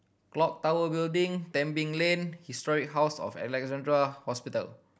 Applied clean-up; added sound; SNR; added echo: none; none; none; none.